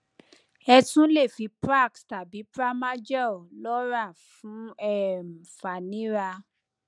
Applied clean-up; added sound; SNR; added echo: none; none; none; none.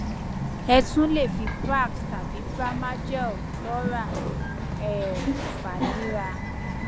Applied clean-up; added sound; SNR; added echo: none; Bird vocalization, bird call, bird song; 1 dB; none.